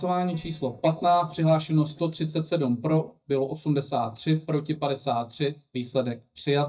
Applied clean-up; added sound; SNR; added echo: neural mask model DeepFilterNet 3.